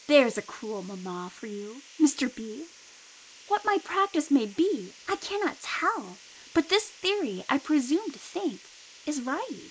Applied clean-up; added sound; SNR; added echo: neural mask model Resemble Enhance denoiser.